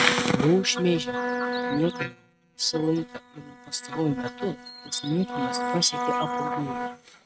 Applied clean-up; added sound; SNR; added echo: neural mask model RNNoise.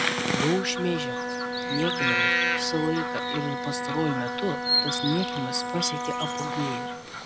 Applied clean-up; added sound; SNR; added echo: none; Bird vocalization, bird call, bird song + Wind instrument, woodwind instrument; -2 dB; none.